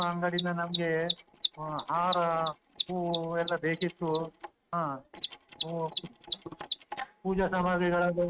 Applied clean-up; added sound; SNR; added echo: neural mask model RNNoise.